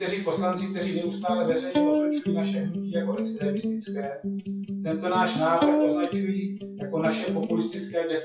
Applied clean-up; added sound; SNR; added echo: classical method WPE with log-MMSE.